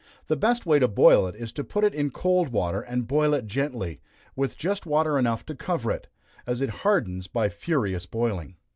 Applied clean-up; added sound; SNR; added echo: none; none; none; none.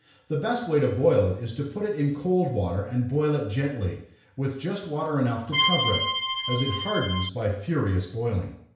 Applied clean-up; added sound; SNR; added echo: none; Accordion; -1 dB; reverberation time 0.5 s.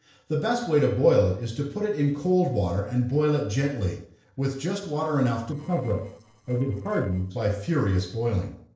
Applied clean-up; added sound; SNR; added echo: neural separator model SepFormer DNS4.